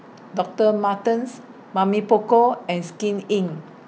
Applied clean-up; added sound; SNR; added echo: none; none; none; none.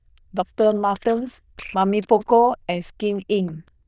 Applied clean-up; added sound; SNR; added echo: neural diffusion model UNIVERSE++.